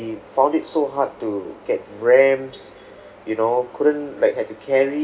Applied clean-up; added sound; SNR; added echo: none; none; none; none.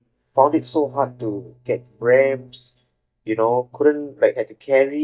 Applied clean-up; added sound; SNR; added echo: neural mask model DeepFilterNet 3.